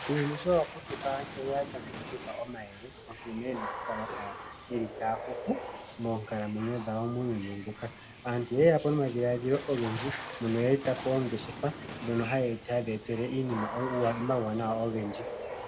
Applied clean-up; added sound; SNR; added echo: none; Water / Splash, splatter; 10 dB; reverberation time 1.8 s.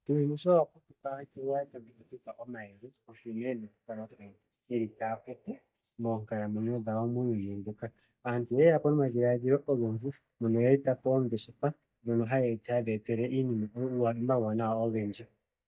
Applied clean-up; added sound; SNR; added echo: neural mask model DeepFilterNet 3.